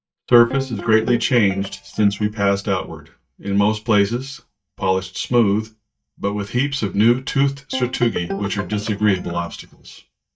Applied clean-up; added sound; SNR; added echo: neural mask model DeepFilterNet 3.